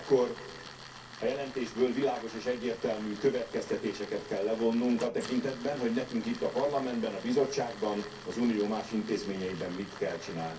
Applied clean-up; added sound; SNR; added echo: none; Tools; 15 dB; reverberation time 0.3 s.